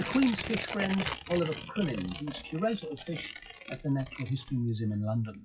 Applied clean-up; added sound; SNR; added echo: classical method WPE with log-MMSE.